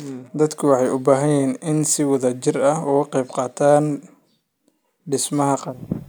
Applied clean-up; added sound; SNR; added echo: none; none; none; none.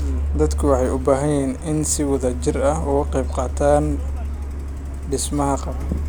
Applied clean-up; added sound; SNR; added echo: none; Truck; 3 dB; none.